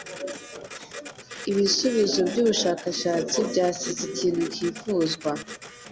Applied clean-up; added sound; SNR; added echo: none; Printer; 15 dB; none.